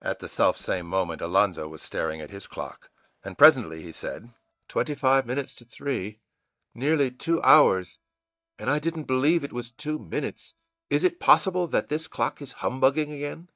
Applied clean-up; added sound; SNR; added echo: neural mask model DeepFilterNet 3.